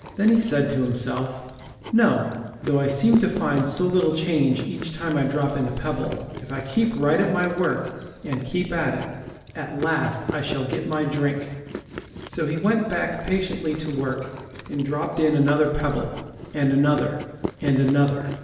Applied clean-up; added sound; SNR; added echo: none; Chewing, mastication; 14 dB; reverberation time 1.0 s.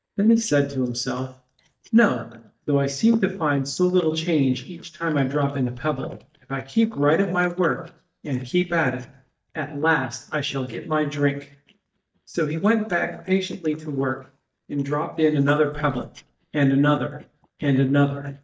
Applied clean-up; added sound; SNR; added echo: neural mask model DeepFilterNet 3.